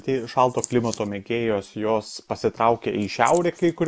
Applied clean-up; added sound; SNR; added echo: none; none; none; none.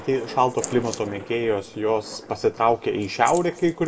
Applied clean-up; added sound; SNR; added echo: none; Thunder; 18 dB; reverberation time 0.8 s.